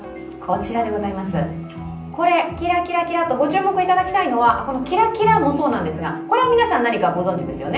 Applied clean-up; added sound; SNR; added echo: none; none; none; reverberation time 0.6 s.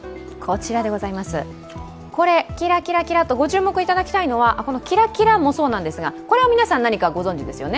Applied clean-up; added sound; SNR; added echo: none; none; none; none.